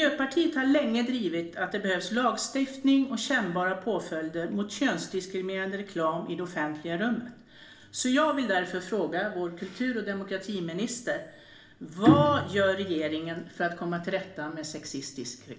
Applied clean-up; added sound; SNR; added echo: none; none; none; reverberation time 0.5 s.